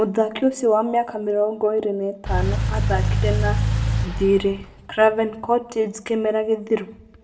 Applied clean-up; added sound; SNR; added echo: none; Engine / Car; 1 dB; reverberation time 0.6 s.